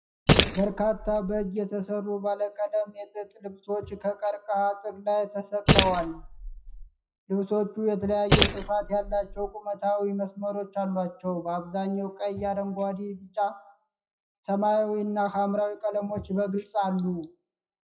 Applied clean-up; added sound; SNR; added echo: classical method WPE with log-MMSE.